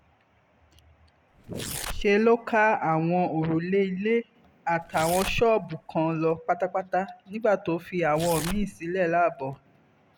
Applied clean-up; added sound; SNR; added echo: none; Tearing; 12 dB; none.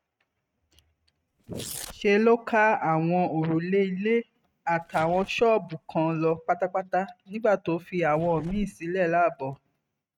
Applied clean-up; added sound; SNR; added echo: neural mask model RNNoise.